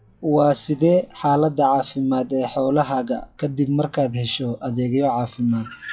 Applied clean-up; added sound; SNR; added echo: classical method WPE with log-MMSE.